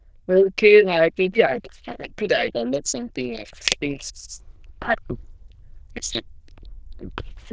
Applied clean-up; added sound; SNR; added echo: neural diffusion model UNIVERSE++.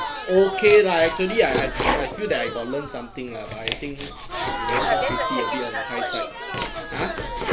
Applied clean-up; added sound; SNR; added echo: none; Crowd + Domestic sounds, home sounds; 4 dB; none.